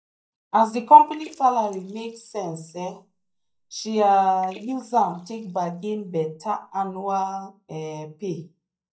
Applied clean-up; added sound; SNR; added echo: neural mask model DeepFilterNet 3.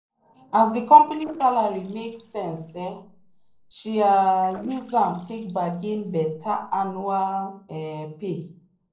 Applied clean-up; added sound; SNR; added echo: neural separator model SepFormer DNS4.